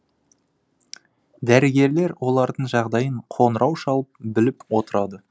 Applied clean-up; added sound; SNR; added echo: none; none; none; none.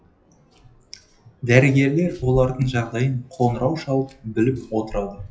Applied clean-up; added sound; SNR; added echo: classical method WPE with log-MMSE.